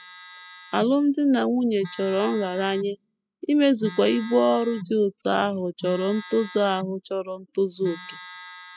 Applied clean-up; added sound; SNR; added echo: classical method spectral subtraction.